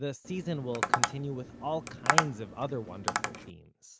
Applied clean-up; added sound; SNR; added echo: none; Tap; -4 dB; none.